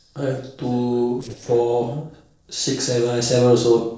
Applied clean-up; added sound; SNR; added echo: neural separator model SepFormer DNS4.